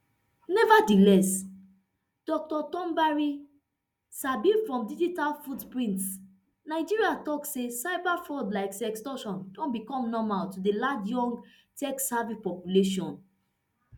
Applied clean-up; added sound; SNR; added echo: none; none; none; none.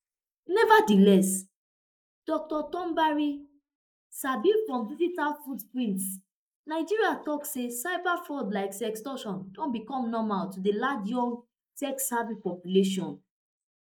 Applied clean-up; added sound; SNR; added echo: neural mask model Resemble Enhance denoiser.